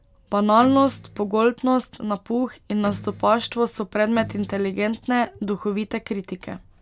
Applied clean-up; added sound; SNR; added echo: none; Electric guitar; 16 dB; none.